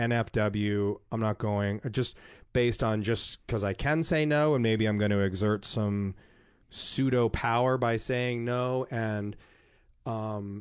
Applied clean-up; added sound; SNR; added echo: none; none; none; none.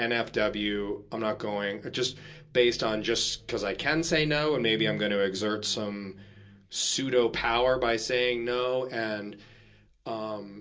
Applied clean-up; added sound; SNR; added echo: none; none; none; reverberation time 0.2 s.